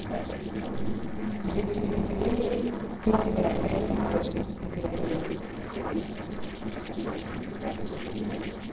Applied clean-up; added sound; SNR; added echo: neural separator model SepFormer DNS4.